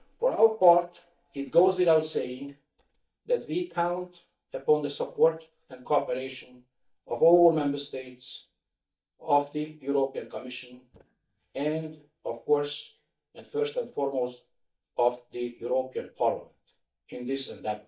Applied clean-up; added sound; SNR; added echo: neural mask model DeepFilterNet 3.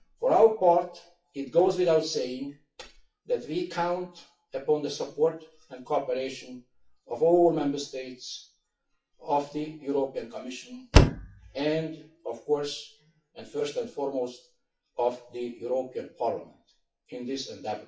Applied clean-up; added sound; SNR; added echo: classical method WPE with log-MMSE.